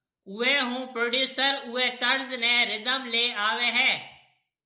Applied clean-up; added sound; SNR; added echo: none; none; none; none.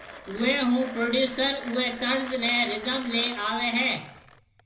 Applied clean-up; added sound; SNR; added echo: none; Mechanisms; 15 dB; reverberation time 0.4 s.